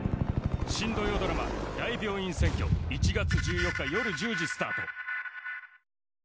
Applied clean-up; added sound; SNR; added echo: none; Explosion; 18 dB; none.